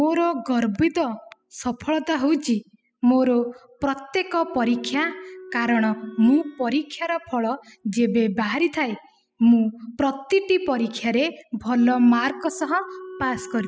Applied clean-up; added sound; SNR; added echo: classical method spectral subtraction.